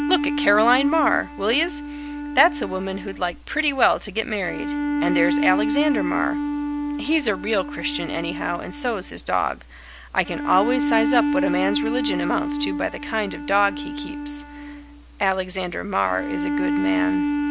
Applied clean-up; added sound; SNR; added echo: none; Bowed string instrument; 2 dB; none.